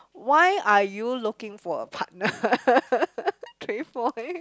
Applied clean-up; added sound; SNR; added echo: none; none; none; none.